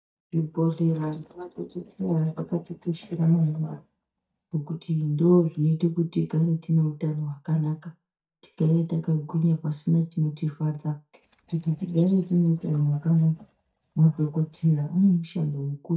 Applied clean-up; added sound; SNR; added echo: neural mask model DeepFilterNet 3.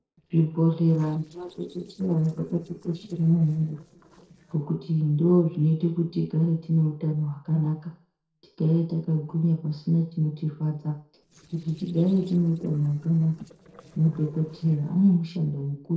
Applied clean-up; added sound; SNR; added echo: neural separator model SepFormer DNS4.